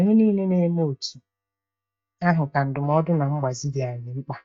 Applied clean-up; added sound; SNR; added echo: neural mask model DeepFilterNet 3.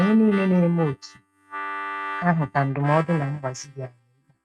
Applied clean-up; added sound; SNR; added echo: neural mask model RNNoise.